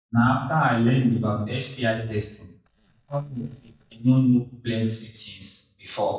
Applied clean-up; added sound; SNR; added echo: neural mask model DeepFilterNet 3.